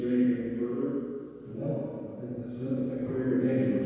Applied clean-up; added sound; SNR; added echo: none; none; none; reverberation time 2.0 s.